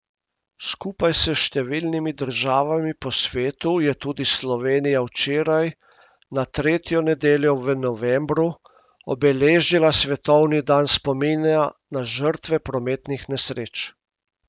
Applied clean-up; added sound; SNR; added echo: none; none; none; none.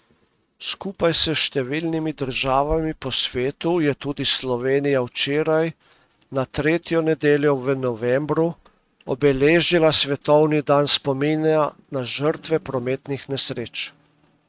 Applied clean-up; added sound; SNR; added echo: neural mask model RNNoise.